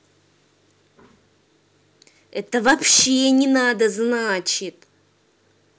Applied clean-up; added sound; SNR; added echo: none; none; none; none.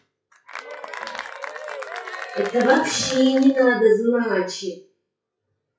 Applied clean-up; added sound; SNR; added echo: classical method WPE with log-MMSE.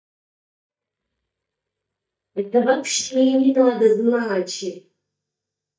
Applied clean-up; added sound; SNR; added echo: neural mask model DeepFilterNet 3.